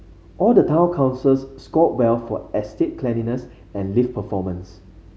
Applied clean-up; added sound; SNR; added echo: none; none; none; none.